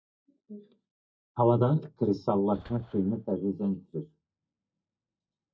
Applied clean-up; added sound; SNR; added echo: neural mask model DeepFilterNet 3.